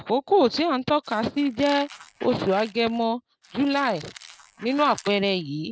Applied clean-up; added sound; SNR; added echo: neural mask model RNNoise.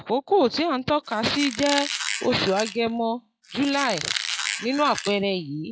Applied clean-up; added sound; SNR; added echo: classical method log-MMSE.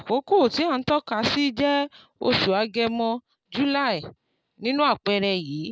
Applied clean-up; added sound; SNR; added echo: none; none; none; none.